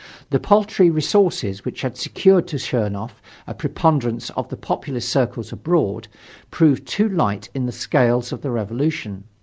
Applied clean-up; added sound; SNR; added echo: none; none; none; none.